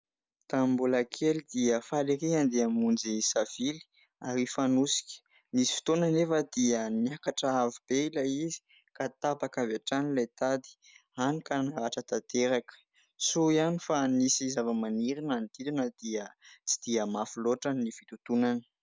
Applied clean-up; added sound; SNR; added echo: none; none; none; none.